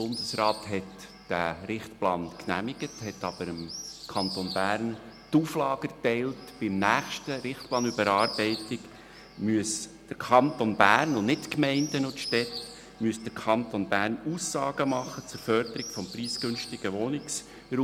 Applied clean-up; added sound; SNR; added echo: none; Bird; 15 dB; none.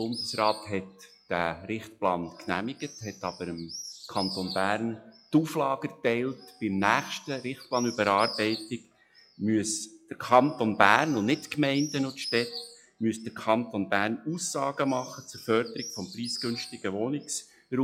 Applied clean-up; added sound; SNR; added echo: classical method log-MMSE.